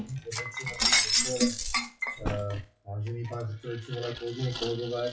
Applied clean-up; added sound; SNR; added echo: classical method WPE with log-MMSE.